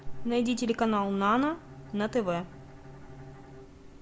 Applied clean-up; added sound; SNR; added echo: none; Bowed string instrument; 19 dB; none.